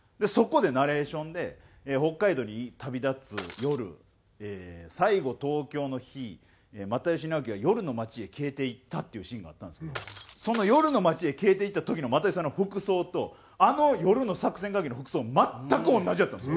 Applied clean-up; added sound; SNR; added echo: none; Shatter; 4 dB; none.